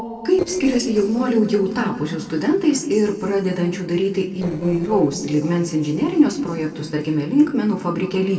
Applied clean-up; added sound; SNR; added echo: neural separator model SepFormer DNS4.